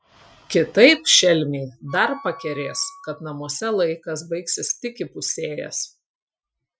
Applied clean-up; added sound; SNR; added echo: classical method Wiener filter.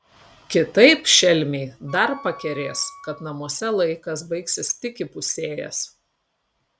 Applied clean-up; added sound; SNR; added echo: none; Wind instrument, woodwind instrument; 20 dB; none.